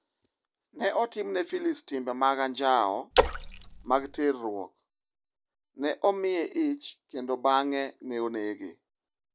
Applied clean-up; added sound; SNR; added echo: none; Splash, splatter; -1 dB; none.